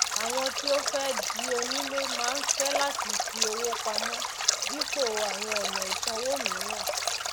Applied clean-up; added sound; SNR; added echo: none; Stream; -4 dB; none.